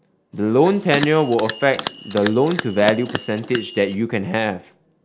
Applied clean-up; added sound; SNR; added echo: none; Bell; 11 dB; none.